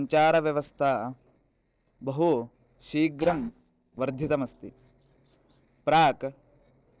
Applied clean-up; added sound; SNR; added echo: neural separator model SepFormer DNS4.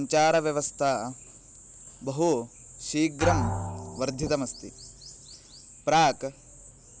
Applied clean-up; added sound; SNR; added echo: none; Drum; 10 dB; none.